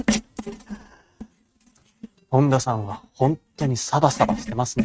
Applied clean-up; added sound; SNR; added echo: neural mask model RNNoise.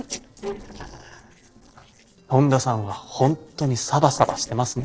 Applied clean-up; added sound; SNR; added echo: neural separator model SepFormer DNS4.